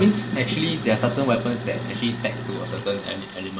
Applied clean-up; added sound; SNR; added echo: none; Sink (filling or washing); 5 dB; reverberation time 1.3 s.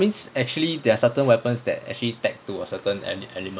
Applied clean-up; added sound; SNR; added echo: none; none; none; none.